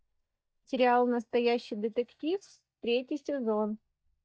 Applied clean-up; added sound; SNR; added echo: neural mask model DeepFilterNet 3.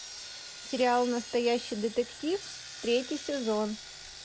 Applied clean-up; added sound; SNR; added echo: none; Sawing; 13 dB; none.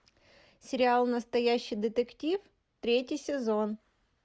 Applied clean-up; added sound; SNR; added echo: none; none; none; none.